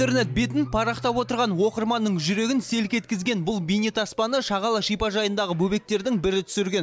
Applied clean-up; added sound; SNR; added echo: none; Piano; 17 dB; none.